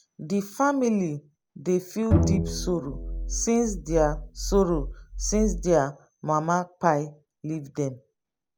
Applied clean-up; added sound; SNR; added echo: none; Bowed string instrument; 2 dB; none.